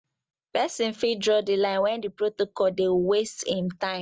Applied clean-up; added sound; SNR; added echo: none; none; none; none.